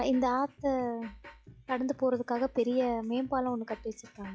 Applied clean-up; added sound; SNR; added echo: classical method log-MMSE.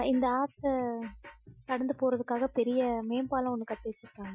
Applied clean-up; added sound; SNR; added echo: classical method Wiener filter.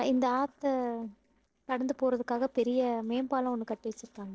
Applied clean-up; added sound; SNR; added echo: neural separator model SepFormer DNS4.